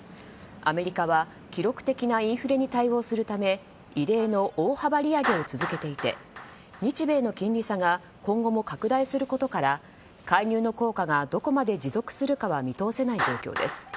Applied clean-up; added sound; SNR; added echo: none; Clapping; 13 dB; none.